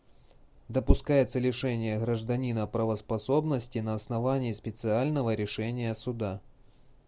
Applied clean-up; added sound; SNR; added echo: none; none; none; none.